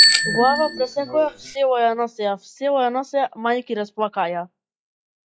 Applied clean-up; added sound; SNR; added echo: classical method log-MMSE.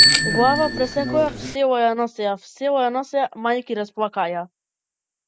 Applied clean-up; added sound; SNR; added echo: none; Bicycle bell; 1 dB; none.